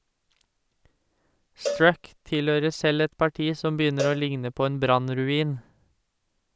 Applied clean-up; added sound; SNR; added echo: none; Cowbell; 11 dB; none.